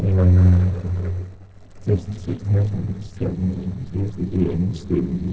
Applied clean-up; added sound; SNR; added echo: neural separator model SepFormer DNS4.